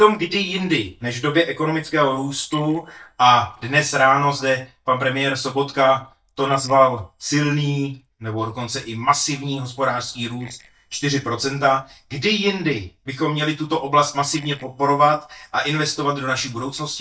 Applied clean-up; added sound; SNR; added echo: neural mask model DeepFilterNet 3.